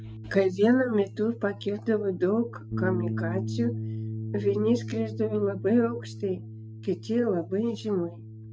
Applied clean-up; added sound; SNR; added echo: none; Bass guitar; 8 dB; none.